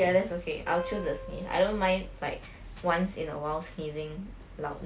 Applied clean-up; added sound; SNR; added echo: none; Wind instrument, woodwind instrument; 13 dB; none.